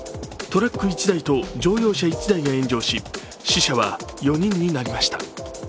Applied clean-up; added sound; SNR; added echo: none; none; none; none.